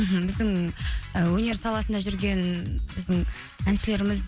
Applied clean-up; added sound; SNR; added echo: none; none; none; none.